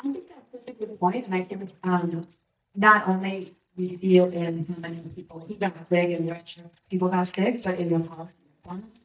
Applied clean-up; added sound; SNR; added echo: neural mask model DeepFilterNet 3.